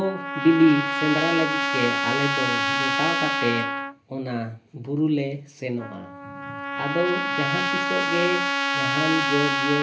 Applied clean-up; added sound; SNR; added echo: none; Trumpet; 0 dB; reverberation time 0.3 s.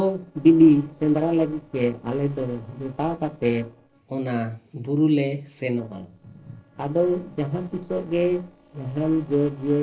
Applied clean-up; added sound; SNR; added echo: neural separator model SepFormer DNS4.